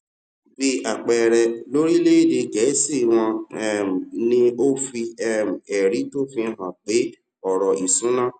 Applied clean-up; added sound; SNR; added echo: none; none; none; none.